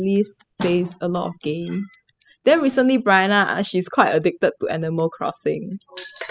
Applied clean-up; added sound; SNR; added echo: classical method spectral subtraction.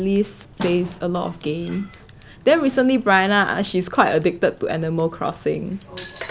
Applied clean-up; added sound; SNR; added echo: none; Scissors; 20 dB; none.